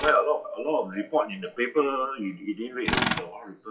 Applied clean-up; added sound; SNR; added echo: classical method WPE with log-MMSE.